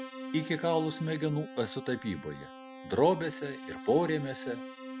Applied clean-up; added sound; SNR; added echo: none; Keyboard (musical); 12 dB; none.